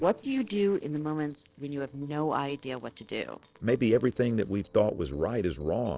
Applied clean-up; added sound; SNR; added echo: neural separator model SepFormer DNS4.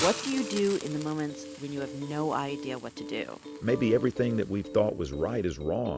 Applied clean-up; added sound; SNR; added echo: none; Hiss; 14 dB; none.